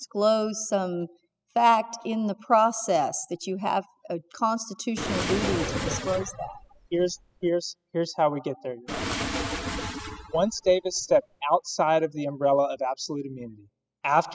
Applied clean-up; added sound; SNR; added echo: classical method spectral subtraction.